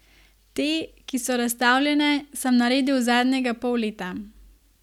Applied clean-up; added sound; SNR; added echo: none; none; none; none.